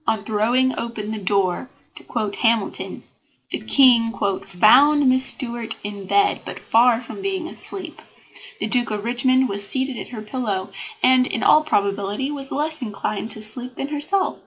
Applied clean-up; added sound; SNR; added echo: neural separator model SepFormer DNS4.